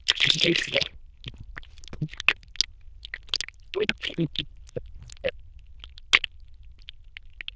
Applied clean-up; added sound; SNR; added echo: neural diffusion model UNIVERSE++.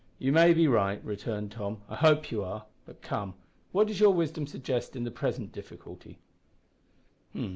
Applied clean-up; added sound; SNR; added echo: none; none; none; none.